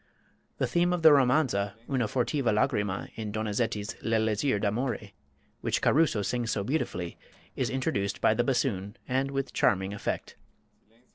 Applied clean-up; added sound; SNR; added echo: neural separator model SepFormer DNS4.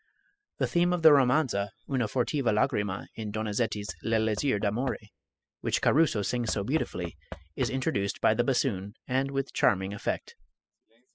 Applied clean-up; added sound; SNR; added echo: classical method spectral subtraction.